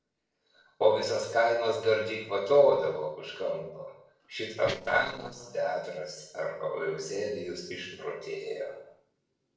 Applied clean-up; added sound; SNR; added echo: neural separator model SepFormer DNS4.